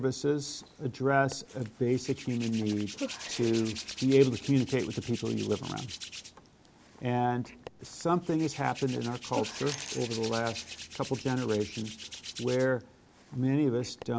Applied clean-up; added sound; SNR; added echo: none; Hands + Coin (dropping); 13 dB; none.